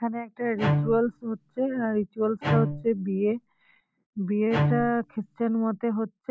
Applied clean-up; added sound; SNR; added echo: none; Bowed string instrument; 3 dB; none.